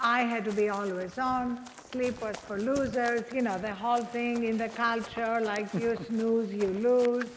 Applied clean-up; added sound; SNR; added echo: none; Run; 18 dB; none.